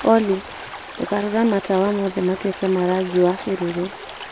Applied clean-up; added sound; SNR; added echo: none; Stream; 14 dB; none.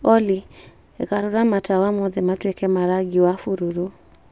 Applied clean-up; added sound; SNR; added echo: none; none; none; none.